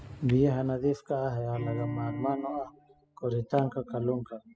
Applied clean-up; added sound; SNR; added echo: classical method spectral subtraction.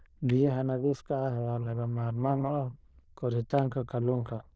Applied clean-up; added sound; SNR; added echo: neural diffusion model UNIVERSE++.